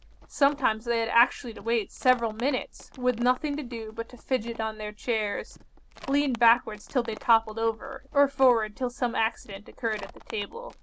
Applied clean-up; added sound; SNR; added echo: none; Livestock, farm animals, working animals; 19 dB; none.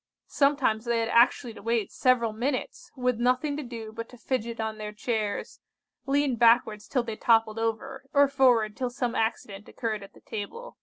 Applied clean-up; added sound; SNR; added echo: none; none; none; none.